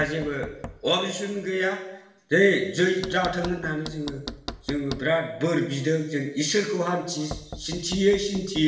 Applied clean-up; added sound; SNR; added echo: none; Knock; 16 dB; reverberation time 0.9 s.